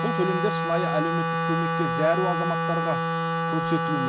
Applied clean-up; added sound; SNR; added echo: none; Wind instrument, woodwind instrument; -3 dB; none.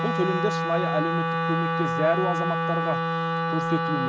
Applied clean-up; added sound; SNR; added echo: neural mask model RNNoise.